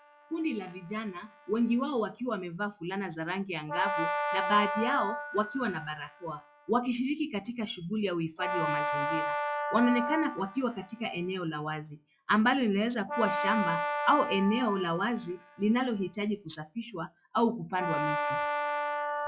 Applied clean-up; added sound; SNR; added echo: classical method log-MMSE.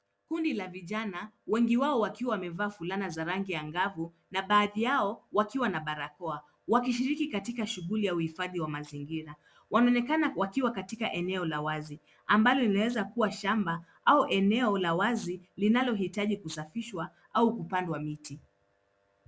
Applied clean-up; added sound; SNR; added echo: none; none; none; none.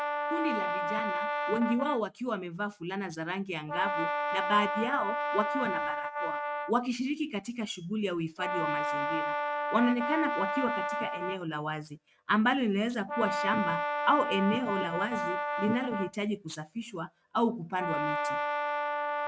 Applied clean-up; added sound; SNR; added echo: neural mask model RNNoise.